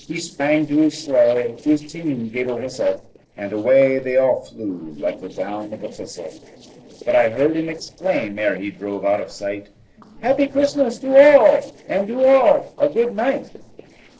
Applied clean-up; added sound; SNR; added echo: neural separator model SepFormer DNS4.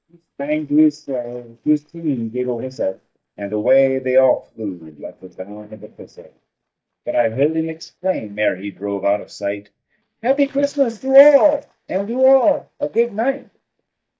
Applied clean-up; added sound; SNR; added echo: neural mask model DeepFilterNet 3.